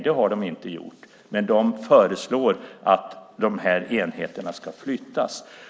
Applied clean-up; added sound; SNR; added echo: none; none; none; none.